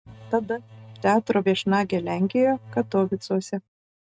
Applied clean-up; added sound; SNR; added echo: neural mask model RNNoise.